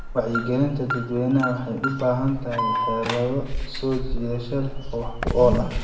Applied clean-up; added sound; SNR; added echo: none; Alarm; 4 dB; reverberation time 0.8 s.